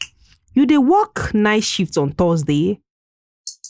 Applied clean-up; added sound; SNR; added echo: neural mask model Resemble Enhance denoiser.